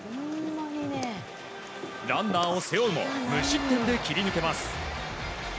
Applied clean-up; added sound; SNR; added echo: none; none; none; none.